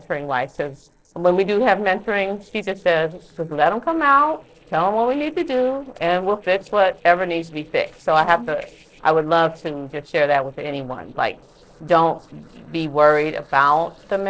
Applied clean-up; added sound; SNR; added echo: neural separator model SepFormer DNS4.